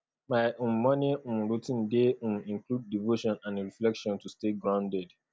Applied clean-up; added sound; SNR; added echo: none; none; none; none.